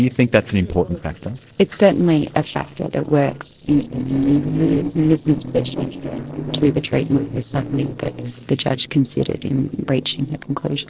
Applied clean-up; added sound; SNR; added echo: neural separator model SepFormer DNS4.